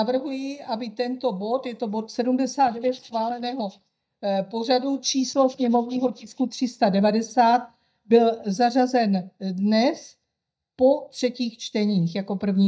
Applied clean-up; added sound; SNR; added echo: neural mask model DeepFilterNet 3.